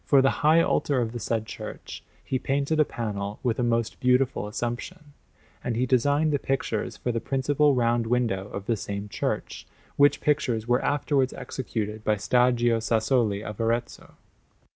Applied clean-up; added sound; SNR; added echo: none; none; none; none.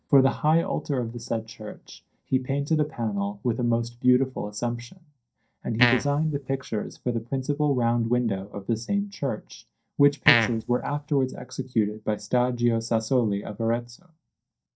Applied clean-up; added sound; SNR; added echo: neural mask model DeepFilterNet 3.